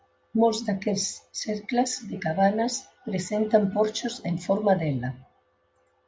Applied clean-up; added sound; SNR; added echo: none; none; none; none.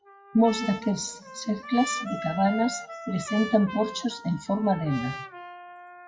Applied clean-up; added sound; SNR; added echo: classical method WPE with log-MMSE.